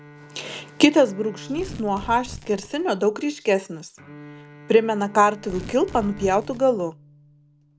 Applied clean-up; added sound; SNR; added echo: none; Bowed string instrument + Tearing; 18 dB; none.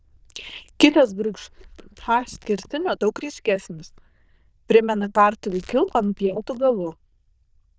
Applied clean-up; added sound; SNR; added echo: neural diffusion model UNIVERSE++.